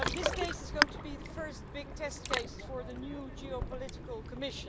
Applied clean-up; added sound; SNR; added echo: none; Ocean; -5 dB; none.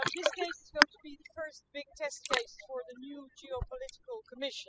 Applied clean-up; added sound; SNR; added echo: classical method spectral subtraction.